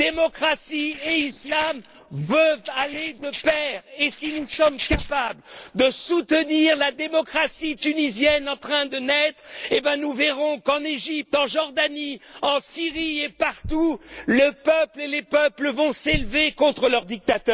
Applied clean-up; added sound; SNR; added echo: neural separator model SepFormer DNS4.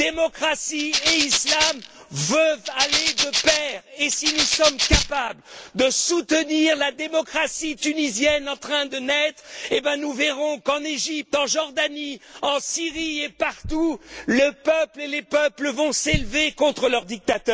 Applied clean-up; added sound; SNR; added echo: none; Rattle (instrument); 0 dB; none.